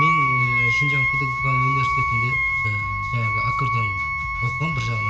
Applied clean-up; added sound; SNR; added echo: none; Wind instrument, woodwind instrument; -4 dB; reverberation time 1.1 s.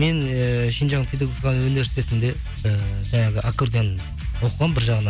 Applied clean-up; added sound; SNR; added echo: none; none; none; none.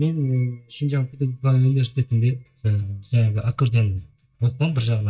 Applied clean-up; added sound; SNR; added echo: neural mask model DeepFilterNet 3.